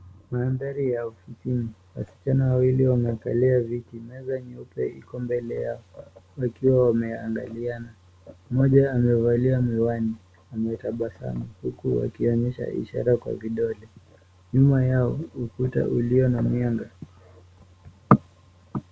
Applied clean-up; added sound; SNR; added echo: none; none; none; none.